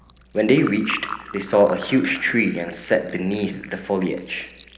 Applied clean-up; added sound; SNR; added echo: none; Fill (with liquid); 17 dB; reverberation time 0.8 s.